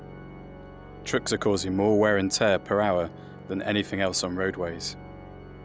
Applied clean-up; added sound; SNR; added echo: none; Organ; 16 dB; none.